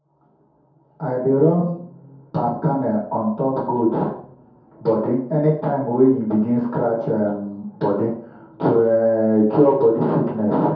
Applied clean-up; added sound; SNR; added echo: none; none; none; reverberation time 0.6 s.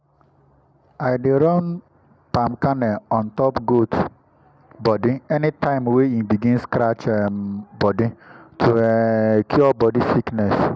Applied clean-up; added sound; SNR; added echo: none; none; none; none.